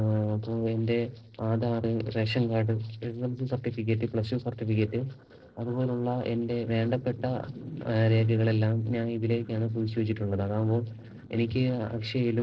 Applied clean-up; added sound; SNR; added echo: neural separator model SepFormer DNS4.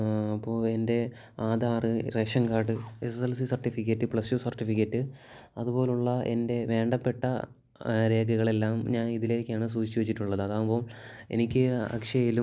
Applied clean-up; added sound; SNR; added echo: none; none; none; none.